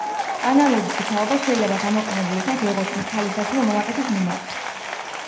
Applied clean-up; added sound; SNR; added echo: none; Applause / Crowd; 5 dB; reverberation time 0.8 s.